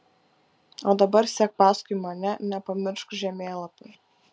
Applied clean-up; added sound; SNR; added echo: none; none; none; none.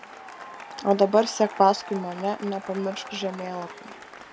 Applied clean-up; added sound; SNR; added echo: none; Applause / Cheering; 15 dB; none.